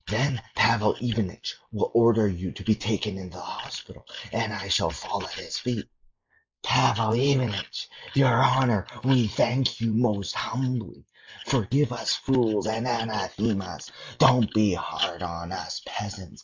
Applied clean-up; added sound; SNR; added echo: neural mask model Resemble Enhance denoiser.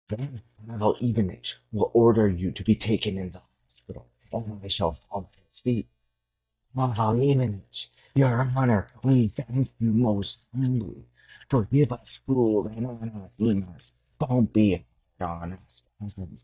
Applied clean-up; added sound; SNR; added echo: neural mask model DeepFilterNet 3.